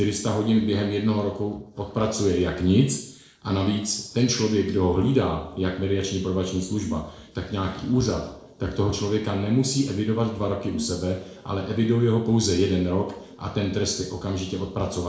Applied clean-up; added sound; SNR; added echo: neural separator model SepFormer DNS4.